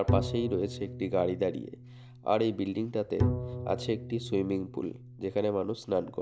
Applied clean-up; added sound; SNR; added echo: none; Bowed string instrument; 5 dB; none.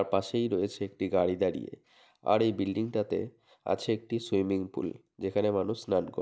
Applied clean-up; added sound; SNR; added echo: none; none; none; none.